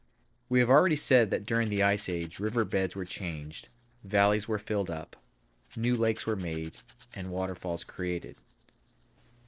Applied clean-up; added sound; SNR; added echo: neural separator model SepFormer DNS4.